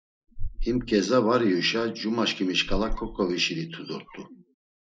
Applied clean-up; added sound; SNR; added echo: neural mask model Resemble Enhance denoiser.